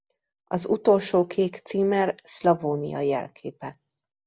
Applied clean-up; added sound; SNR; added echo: none; none; none; none.